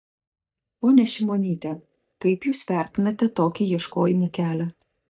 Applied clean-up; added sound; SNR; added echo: neural mask model DeepFilterNet 3.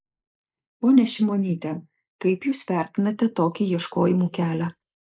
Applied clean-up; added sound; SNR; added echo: neural mask model Resemble Enhance denoiser.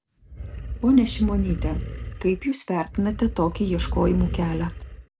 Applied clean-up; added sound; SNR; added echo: none; Animal; 6 dB; none.